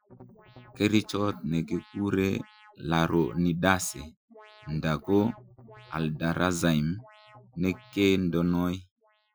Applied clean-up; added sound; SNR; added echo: classical method Wiener filter.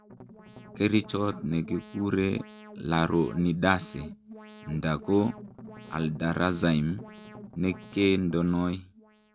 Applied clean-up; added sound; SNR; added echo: none; Strum + Alarm; 18 dB; none.